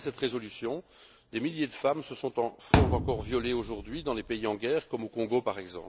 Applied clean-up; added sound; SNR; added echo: none; Thump, thud; -2 dB; none.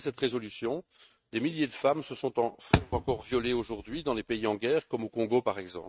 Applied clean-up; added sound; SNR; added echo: neural mask model RNNoise.